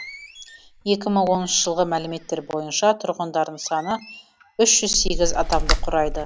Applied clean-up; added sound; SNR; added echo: none; Slam; 6 dB; none.